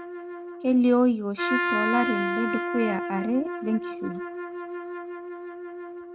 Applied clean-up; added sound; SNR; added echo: neural mask model RNNoise.